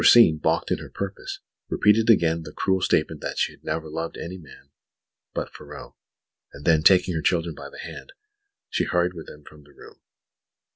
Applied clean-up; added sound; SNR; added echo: none; none; none; none.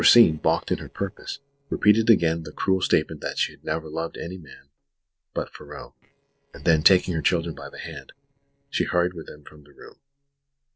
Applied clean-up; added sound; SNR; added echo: neural separator model SepFormer DNS4.